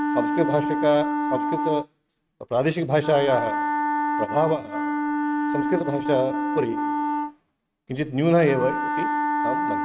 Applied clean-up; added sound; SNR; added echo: neural mask model RNNoise.